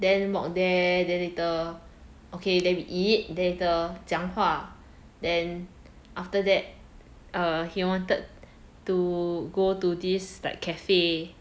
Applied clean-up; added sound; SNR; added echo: none; none; none; none.